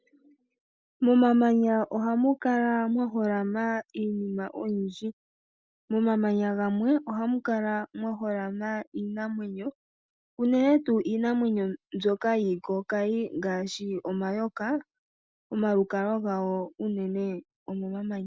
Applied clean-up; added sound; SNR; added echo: none; none; none; none.